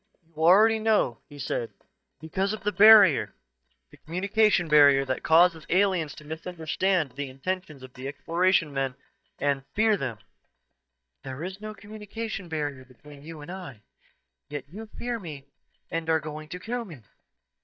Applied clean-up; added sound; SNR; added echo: neural mask model DeepFilterNet 3.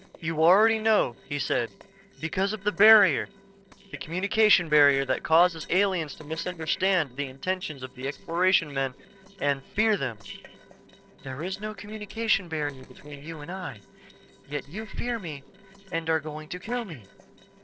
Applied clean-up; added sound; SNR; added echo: neural separator model SepFormer DNS4.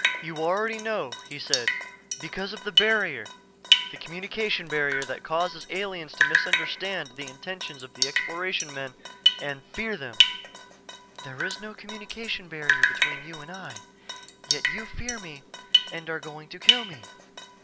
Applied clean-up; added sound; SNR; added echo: none; Drip; -4 dB; none.